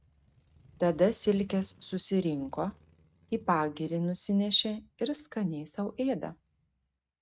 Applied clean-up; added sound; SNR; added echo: neural mask model RNNoise.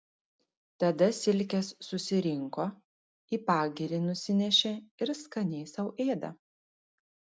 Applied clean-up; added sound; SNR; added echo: none; none; none; none.